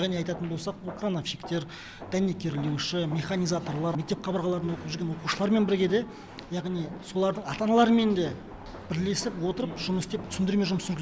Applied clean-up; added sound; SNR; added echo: none; none; none; none.